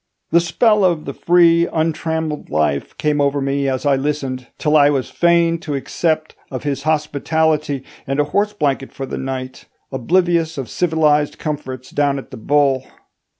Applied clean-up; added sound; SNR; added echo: none; none; none; none.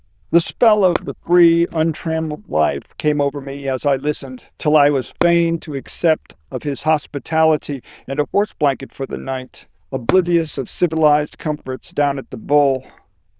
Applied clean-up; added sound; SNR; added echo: neural diffusion model UNIVERSE++.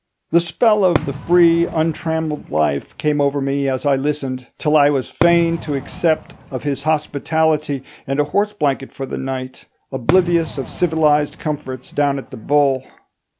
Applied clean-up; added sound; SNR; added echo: none; Fireworks; 12 dB; none.